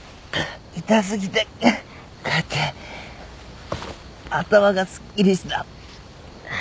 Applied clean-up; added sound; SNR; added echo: none; none; none; none.